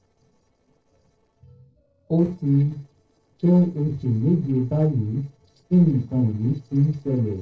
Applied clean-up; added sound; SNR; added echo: neural separator model SepFormer DNS4.